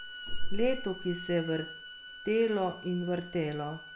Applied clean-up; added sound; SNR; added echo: none; Bowed string instrument; 15 dB; none.